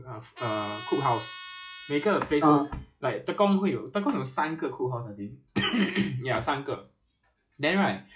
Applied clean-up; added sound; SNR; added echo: classical method log-MMSE.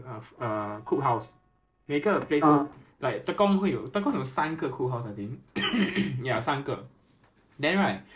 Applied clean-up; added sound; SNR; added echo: neural separator model SepFormer DNS4.